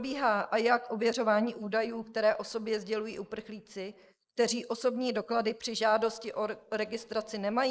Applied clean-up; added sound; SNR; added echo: neural mask model Resemble Enhance denoiser.